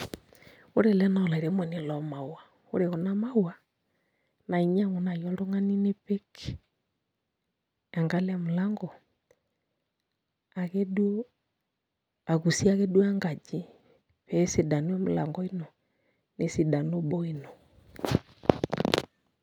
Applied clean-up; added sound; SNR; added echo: none; none; none; none.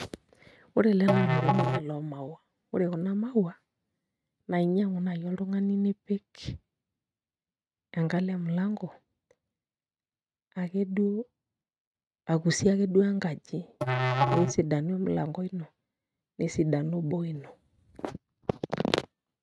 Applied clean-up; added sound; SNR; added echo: neural mask model RNNoise.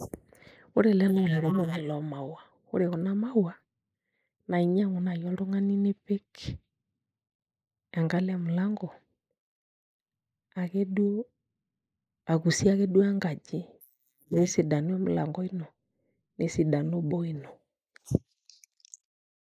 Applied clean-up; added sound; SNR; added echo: neural mask model Resemble Enhance denoiser.